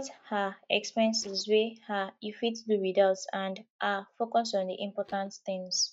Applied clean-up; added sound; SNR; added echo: neural mask model DeepFilterNet 3.